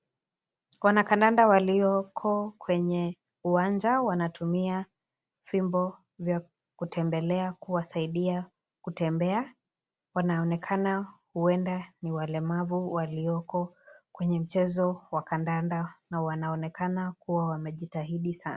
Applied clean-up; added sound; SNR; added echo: none; none; none; none.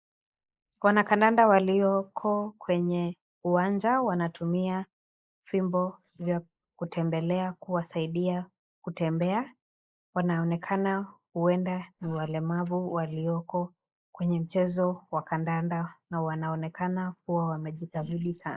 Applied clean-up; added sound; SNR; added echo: neural mask model Resemble Enhance denoiser.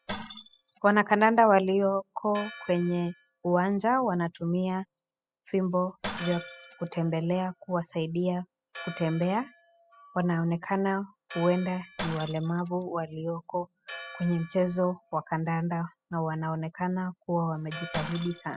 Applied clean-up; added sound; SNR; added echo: classical method spectral subtraction.